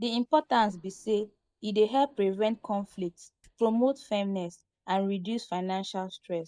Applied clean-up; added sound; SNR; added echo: neural mask model DeepFilterNet 3.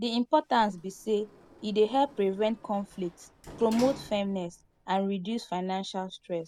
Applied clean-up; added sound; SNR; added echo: none; Sliding door; 20 dB; none.